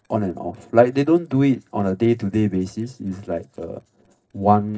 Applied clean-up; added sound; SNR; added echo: neural separator model SepFormer DNS4.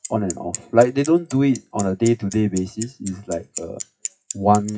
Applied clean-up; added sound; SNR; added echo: classical method WPE with log-MMSE.